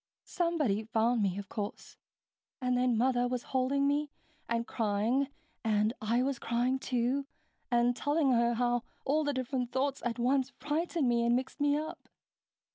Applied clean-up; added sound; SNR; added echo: none; none; none; none.